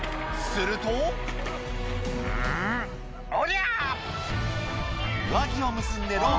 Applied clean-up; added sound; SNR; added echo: none; none; none; none.